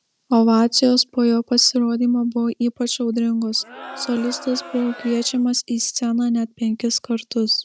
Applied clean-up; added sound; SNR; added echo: none; Crowd; 17 dB; none.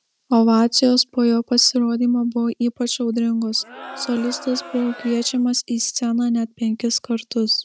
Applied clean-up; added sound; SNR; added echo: neural mask model RNNoise.